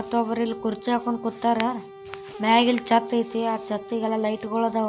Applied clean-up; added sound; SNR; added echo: none; Brass instrument; 14 dB; none.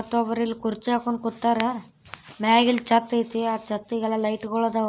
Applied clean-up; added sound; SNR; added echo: none; none; none; none.